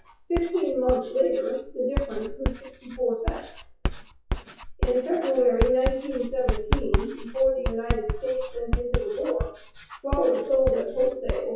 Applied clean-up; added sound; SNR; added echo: classical method WPE with log-MMSE.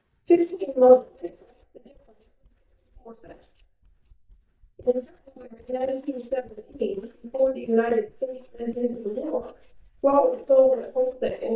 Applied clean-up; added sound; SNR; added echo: neural mask model DeepFilterNet 3.